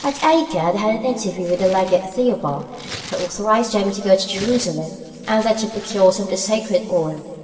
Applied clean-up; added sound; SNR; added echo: none; Tearing; 19 dB; reverberation time 2.5 s.